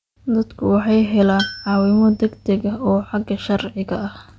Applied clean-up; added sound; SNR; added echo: none; Tools; 17 dB; none.